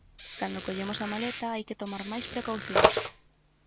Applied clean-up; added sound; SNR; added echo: none; Telephone + Squeak; -5 dB; none.